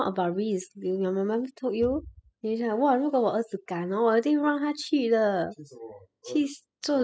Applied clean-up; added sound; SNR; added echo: classical method spectral subtraction.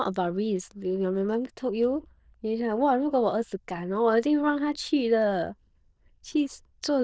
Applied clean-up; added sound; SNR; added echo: neural diffusion model UNIVERSE++.